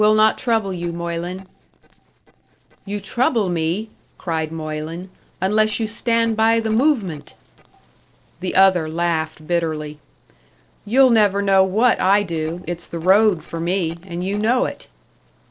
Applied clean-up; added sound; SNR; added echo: neural separator model SepFormer DNS4.